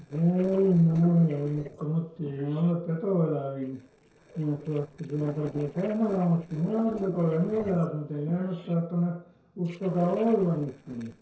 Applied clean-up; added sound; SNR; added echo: neural separator model SepFormer DNS4.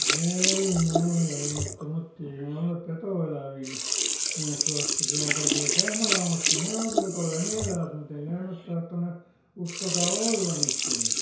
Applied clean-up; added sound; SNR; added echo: none; Sink (filling or washing); -1 dB; reverberation time 0.6 s.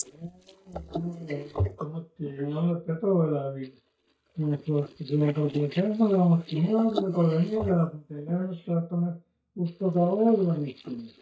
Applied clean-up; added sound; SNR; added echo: neural mask model DeepFilterNet 3.